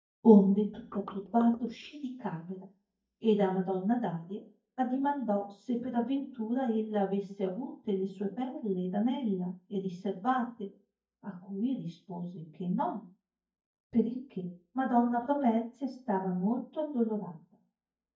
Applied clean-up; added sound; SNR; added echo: neural mask model DeepFilterNet 3.